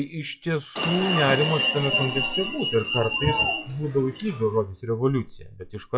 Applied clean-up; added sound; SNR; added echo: classical method WPE with log-MMSE.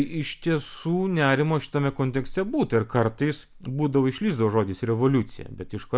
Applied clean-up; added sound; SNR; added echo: none; none; none; none.